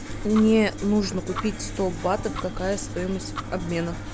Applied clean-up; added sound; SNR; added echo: none; Tick-tock; 14 dB; none.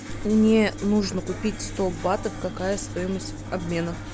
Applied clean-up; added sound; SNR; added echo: none; none; none; none.